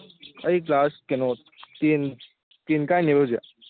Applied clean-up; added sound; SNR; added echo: none; none; none; none.